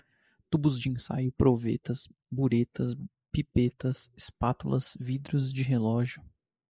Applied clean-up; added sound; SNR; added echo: neural mask model Resemble Enhance denoiser.